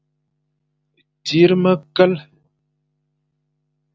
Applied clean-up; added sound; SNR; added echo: none; none; none; none.